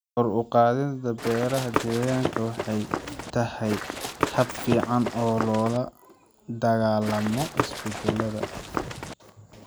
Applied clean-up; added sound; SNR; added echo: none; Run; 5 dB; none.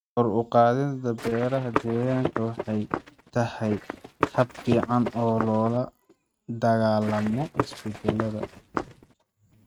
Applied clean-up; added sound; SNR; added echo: neural mask model RNNoise.